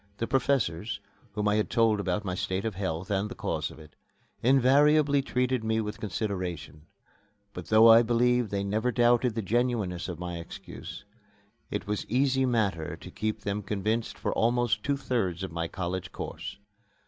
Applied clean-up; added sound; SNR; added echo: none; none; none; none.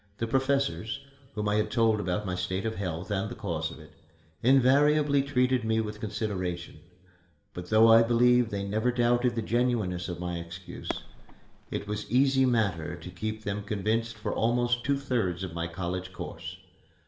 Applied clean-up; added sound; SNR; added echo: none; Fireworks; 12 dB; reverberation time 1.7 s.